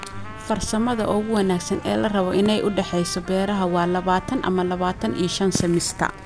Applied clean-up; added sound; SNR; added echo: none; Trumpet; 18 dB; none.